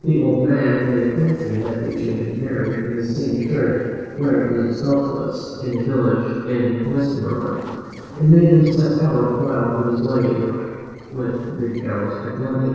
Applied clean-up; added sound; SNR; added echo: neural separator model SepFormer DNS4.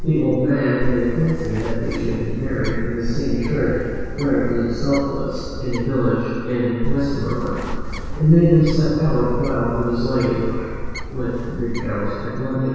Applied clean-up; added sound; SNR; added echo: none; Bird; 5 dB; reverberation time 2.0 s.